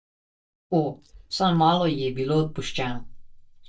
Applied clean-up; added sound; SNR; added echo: neural mask model DeepFilterNet 3.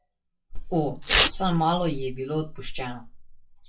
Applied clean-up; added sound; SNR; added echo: classical method WPE with log-MMSE.